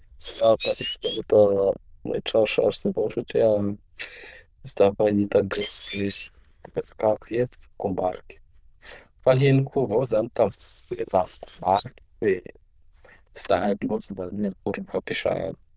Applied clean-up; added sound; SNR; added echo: neural diffusion model UNIVERSE++.